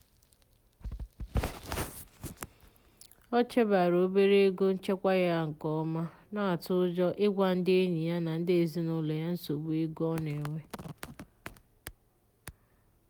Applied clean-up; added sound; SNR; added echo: none; none; none; none.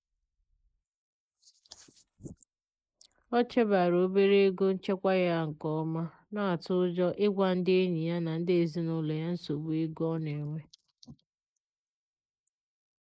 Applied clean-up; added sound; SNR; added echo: neural mask model Resemble Enhance denoiser.